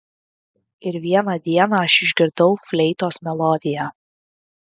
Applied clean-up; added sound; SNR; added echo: none; none; none; none.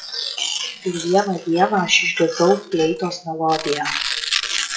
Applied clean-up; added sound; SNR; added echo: classical method WPE with log-MMSE.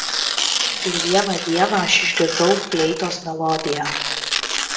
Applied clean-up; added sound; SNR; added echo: none; Tearing; 3 dB; reverberation time 0.7 s.